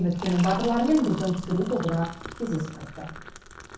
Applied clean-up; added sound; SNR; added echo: none; Liquid; 13 dB; reverberation time 0.6 s.